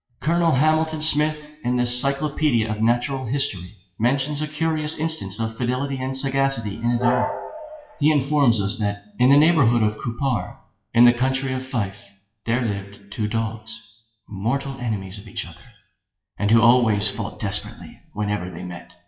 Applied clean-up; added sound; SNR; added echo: classical method WPE with log-MMSE.